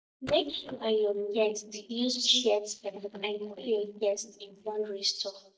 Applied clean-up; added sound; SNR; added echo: neural mask model DeepFilterNet 3.